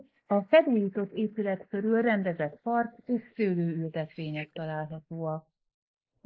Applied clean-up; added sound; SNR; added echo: neural mask model Resemble Enhance denoiser.